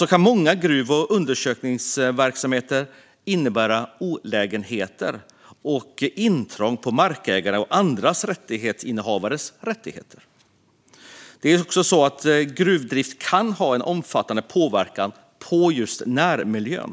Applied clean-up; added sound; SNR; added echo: none; none; none; none.